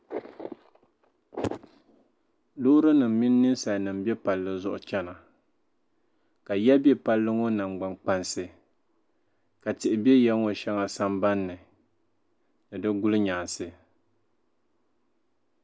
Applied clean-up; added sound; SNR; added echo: none; none; none; none.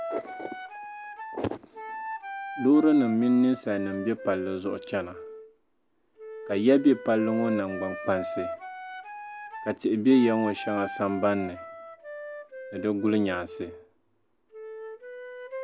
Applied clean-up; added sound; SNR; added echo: none; Wind instrument, woodwind instrument; 11 dB; none.